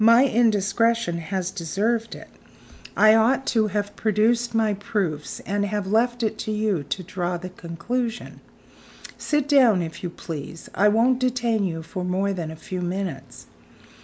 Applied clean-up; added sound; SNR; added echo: none; none; none; none.